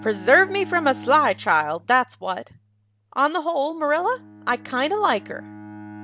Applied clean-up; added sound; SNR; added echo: none; Bowed string instrument; 19 dB; none.